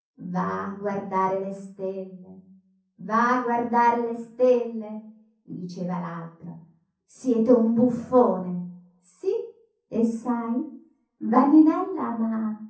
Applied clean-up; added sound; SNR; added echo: none; none; none; reverberation time 0.6 s.